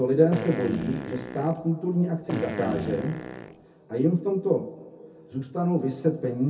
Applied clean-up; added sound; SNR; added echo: none; Fart; 7 dB; reverberation time 0.3 s.